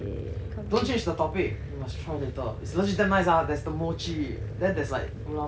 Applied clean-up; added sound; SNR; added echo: none; Boiling; 20 dB; none.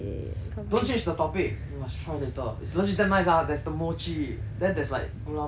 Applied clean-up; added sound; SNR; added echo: none; none; none; none.